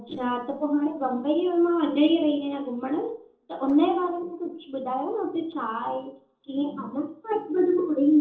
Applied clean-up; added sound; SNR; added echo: neural separator model SepFormer DNS4.